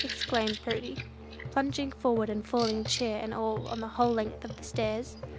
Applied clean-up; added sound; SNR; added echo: none; Musical instrument + Bird vocalization, bird call, bird song; 8 dB; none.